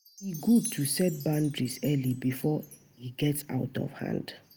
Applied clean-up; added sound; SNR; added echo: none; Wind chime; 17 dB; none.